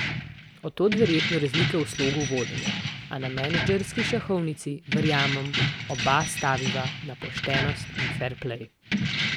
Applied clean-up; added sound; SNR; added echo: none; Keys jangling; 1 dB; none.